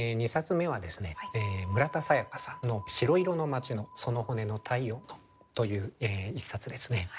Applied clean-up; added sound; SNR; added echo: none; none; none; none.